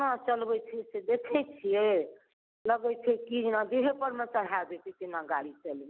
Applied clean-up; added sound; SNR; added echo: none; none; none; none.